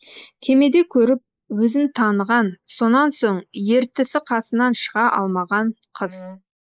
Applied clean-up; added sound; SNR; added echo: neural mask model Resemble Enhance denoiser.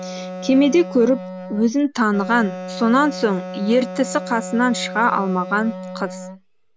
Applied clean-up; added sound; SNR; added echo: none; Wind instrument, woodwind instrument; 11 dB; none.